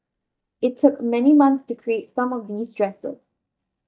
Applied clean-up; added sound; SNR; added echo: neural mask model DeepFilterNet 3.